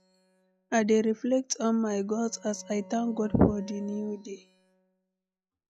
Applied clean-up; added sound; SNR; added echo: classical method log-MMSE.